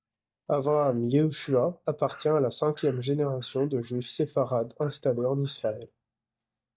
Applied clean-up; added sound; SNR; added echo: neural mask model DeepFilterNet 3.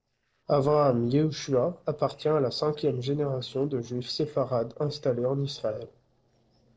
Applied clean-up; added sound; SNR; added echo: neural separator model SepFormer DNS4.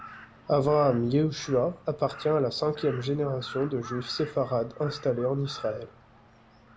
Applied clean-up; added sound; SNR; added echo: none; Crow; 19 dB; reverberation time 0.3 s.